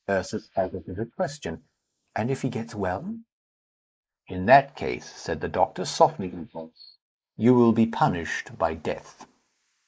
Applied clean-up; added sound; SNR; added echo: neural mask model Resemble Enhance denoiser.